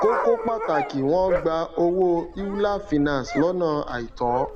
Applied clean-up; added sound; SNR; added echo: none; Dog; 8 dB; none.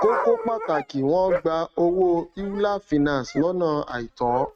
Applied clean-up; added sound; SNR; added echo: neural mask model RNNoise.